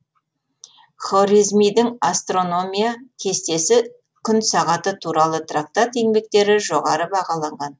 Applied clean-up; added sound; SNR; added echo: none; none; none; none.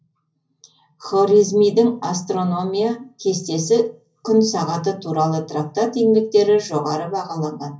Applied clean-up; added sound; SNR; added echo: none; none; none; reverberation time 0.5 s.